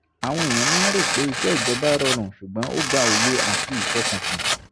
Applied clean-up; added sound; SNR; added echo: none; Tearing; -2 dB; none.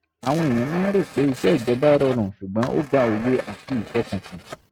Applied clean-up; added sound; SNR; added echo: neural mask model RNNoise.